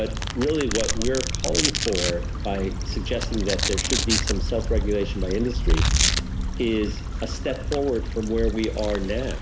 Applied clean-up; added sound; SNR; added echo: none; Stream / Trickle, dribble / Traffic noise, roadway noise + Domestic sounds, home sounds; -2 dB; none.